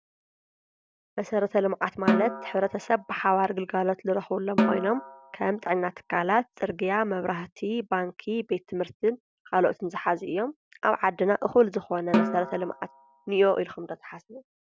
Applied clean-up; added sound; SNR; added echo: none; Snare drum; 5 dB; none.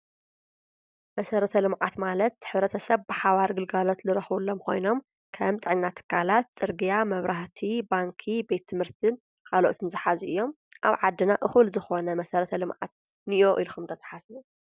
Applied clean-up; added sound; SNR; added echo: none; none; none; none.